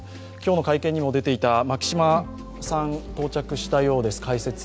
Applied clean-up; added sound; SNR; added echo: none; none; none; none.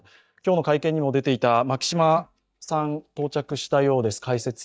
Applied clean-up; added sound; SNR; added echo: neural mask model DeepFilterNet 3.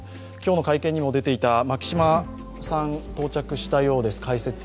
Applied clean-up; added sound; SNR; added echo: none; Whoosh, swoosh, swish; 17 dB; none.